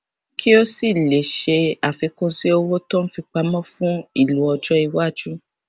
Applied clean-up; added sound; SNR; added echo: none; none; none; none.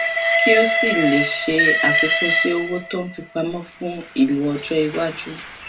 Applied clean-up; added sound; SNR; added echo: none; Train; -1 dB; reverberation time 0.2 s.